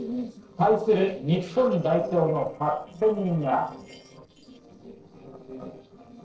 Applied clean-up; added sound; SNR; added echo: neural separator model SepFormer DNS4.